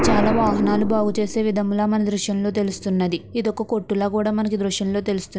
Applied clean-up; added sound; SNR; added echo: none; Explosion; 7 dB; none.